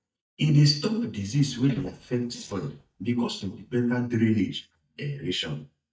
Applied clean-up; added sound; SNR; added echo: neural mask model DeepFilterNet 3.